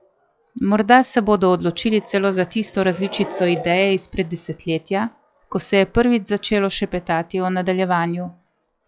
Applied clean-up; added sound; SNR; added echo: classical method log-MMSE.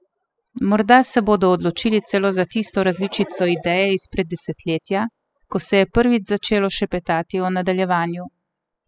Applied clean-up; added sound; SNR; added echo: classical method spectral subtraction.